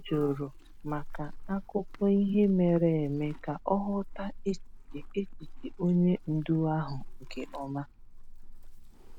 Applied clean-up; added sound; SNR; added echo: none; Livestock, farm animals, working animals; 11 dB; none.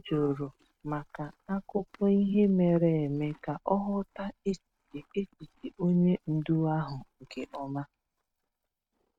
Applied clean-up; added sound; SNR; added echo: neural mask model RNNoise.